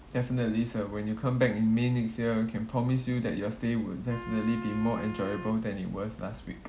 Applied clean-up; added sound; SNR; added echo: none; Wind instrument, woodwind instrument; 15 dB; none.